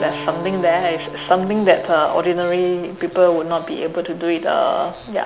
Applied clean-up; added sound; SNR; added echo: none; Acoustic guitar; 18 dB; none.